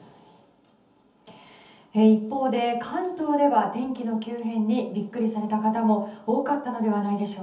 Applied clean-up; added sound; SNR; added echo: none; none; none; reverberation time 0.7 s.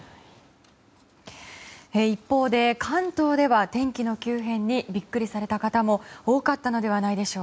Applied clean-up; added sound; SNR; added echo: none; none; none; none.